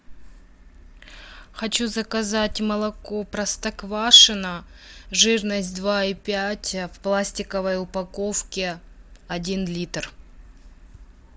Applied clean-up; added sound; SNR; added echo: none; none; none; none.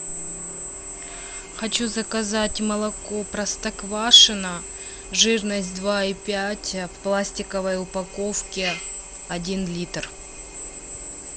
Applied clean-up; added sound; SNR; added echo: none; Drill; 10 dB; none.